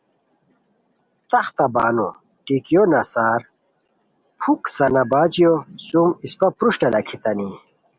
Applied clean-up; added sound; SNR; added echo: none; none; none; none.